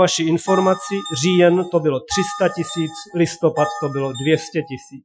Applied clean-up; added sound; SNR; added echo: classical method Wiener filter.